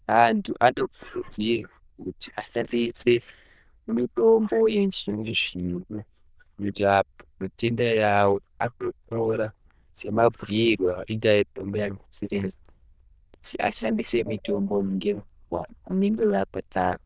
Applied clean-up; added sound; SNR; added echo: neural diffusion model UNIVERSE++.